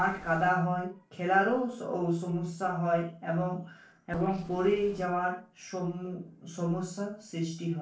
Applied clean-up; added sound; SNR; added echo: neural separator model SepFormer DNS4.